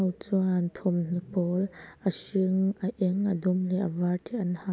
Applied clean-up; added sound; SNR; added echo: none; none; none; none.